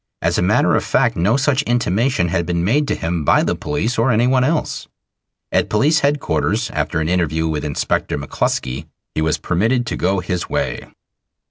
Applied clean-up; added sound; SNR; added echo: none; none; none; none.